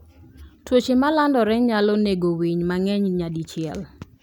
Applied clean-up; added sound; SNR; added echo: none; none; none; none.